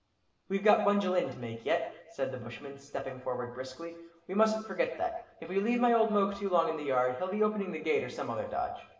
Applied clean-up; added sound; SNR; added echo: none; none; none; reverberation time 0.8 s.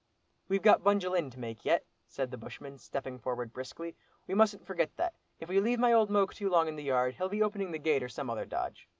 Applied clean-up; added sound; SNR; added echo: none; none; none; none.